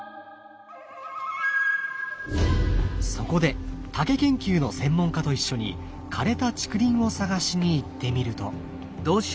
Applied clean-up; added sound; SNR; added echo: none; none; none; none.